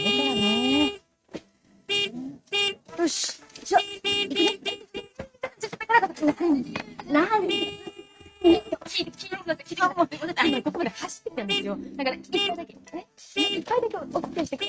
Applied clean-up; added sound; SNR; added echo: neural mask model RNNoise.